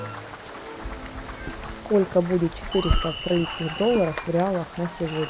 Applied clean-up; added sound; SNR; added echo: none; Applause + Rain; 6 dB; none.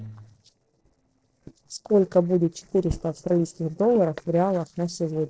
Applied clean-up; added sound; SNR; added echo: neural separator model SepFormer DNS4.